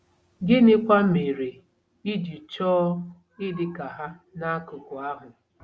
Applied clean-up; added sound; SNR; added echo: none; none; none; none.